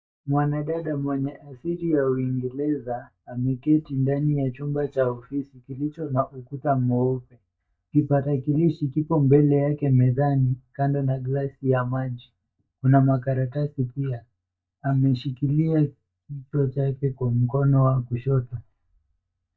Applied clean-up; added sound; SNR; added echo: neural mask model DeepFilterNet 3.